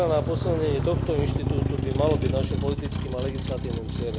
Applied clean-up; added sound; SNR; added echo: none; Motor vehicle (road); -2 dB; none.